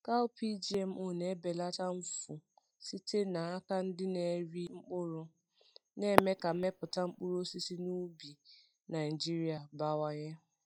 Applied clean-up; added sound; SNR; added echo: classical method log-MMSE.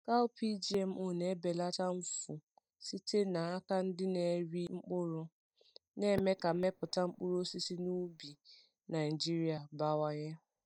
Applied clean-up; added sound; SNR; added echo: neural mask model DeepFilterNet 3.